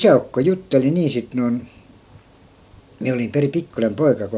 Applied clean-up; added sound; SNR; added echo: none; none; none; none.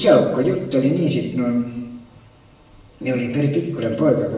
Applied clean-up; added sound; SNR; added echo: none; none; none; reverberation time 1.0 s.